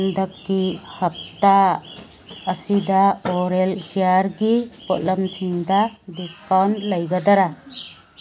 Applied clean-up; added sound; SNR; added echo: none; none; none; none.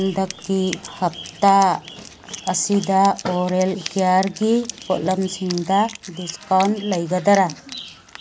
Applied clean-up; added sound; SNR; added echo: none; Wind instrument, woodwind instrument; 18 dB; none.